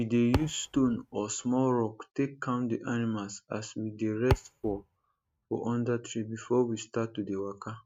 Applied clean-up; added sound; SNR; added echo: neural mask model RNNoise.